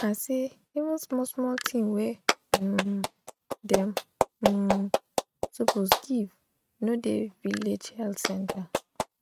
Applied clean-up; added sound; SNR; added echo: neural mask model RNNoise.